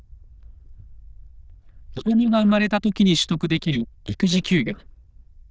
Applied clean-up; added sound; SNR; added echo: neural diffusion model UNIVERSE++.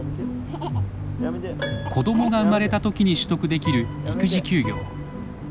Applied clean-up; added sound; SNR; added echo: none; Keyboard (musical); 17 dB; none.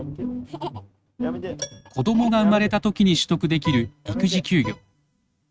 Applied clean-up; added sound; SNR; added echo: neural mask model RNNoise.